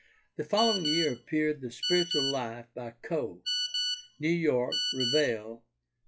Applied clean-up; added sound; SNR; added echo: classical method log-MMSE.